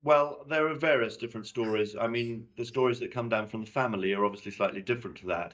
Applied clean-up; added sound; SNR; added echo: neural mask model DeepFilterNet 3.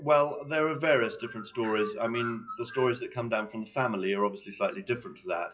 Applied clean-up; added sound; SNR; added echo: classical method WPE with log-MMSE.